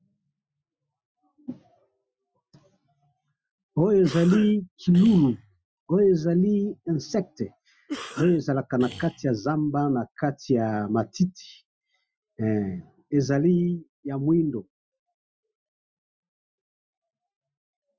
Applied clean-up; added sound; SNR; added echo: classical method Wiener filter.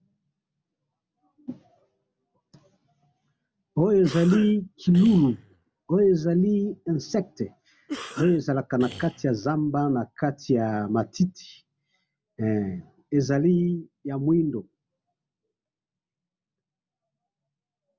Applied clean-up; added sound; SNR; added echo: none; Cough; 13 dB; none.